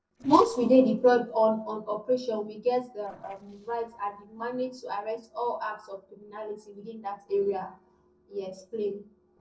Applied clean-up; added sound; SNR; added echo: neural separator model SepFormer DNS4.